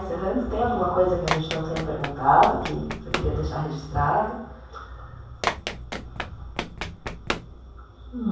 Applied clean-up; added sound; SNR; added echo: none; Run; 8 dB; reverberation time 0.7 s.